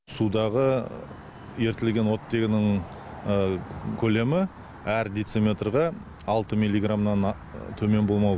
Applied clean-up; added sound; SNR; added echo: none; none; none; none.